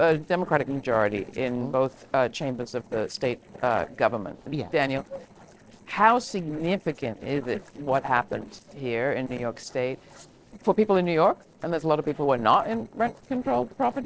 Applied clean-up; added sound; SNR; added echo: neural separator model SepFormer DNS4.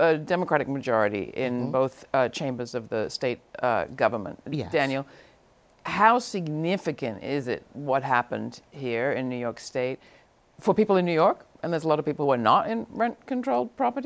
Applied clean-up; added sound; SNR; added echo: none; none; none; none.